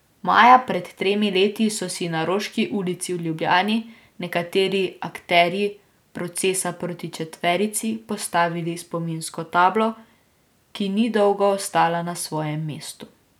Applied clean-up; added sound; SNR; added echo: none; none; none; none.